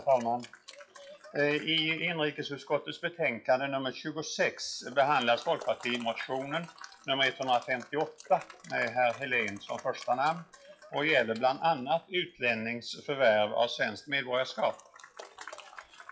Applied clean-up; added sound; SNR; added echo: classical method WPE with log-MMSE.